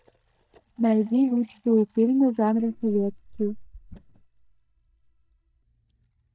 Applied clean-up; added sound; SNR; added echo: neural mask model DeepFilterNet 3.